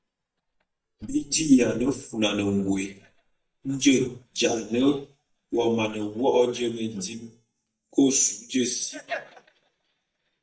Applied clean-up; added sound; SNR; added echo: neural mask model DeepFilterNet 3.